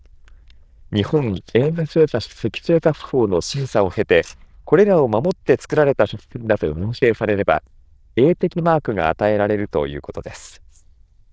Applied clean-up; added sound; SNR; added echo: neural diffusion model UNIVERSE++.